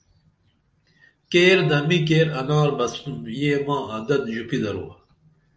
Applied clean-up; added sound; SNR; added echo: neural separator model SepFormer DNS4.